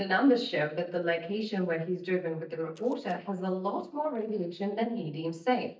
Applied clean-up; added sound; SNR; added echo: neural mask model DeepFilterNet 3.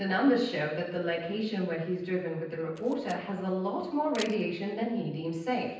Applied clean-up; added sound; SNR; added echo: none; Camera; 20 dB; reverberation time 0.9 s.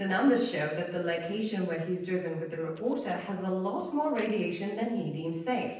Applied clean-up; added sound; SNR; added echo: neural separator model SepFormer DNS4.